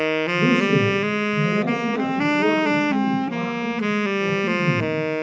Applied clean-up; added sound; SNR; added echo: none; Wind instrument, woodwind instrument; -4 dB; reverberation time 1.2 s.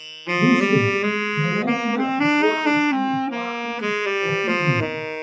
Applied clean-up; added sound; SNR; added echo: classical method WPE with log-MMSE.